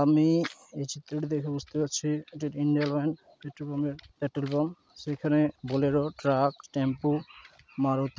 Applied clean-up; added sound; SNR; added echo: none; none; none; none.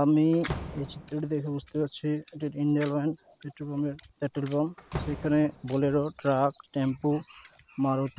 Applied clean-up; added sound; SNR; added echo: none; Slam; 16 dB; none.